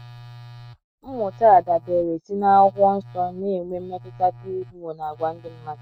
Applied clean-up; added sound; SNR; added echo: neural mask model RNNoise.